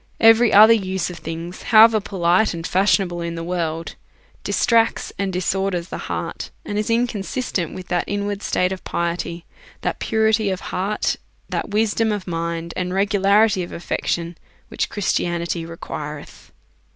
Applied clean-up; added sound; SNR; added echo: none; none; none; none.